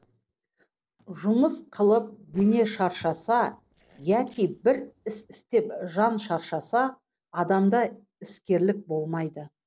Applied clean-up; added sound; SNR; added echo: neural separator model SepFormer DNS4.